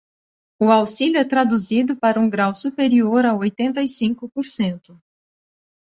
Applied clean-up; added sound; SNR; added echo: none; none; none; none.